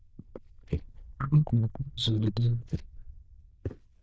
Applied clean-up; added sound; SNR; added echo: neural diffusion model UNIVERSE++.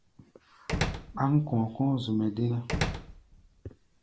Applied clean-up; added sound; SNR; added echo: none; Slam; 6 dB; none.